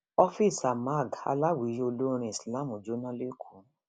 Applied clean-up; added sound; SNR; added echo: none; none; none; none.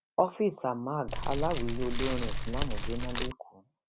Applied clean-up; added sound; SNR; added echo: none; Fire; -3 dB; none.